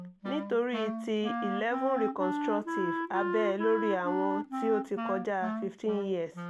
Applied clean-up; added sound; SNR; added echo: none; Wind instrument, woodwind instrument; 3 dB; none.